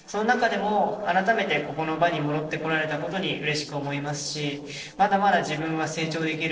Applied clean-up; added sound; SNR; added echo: neural separator model SepFormer DNS4.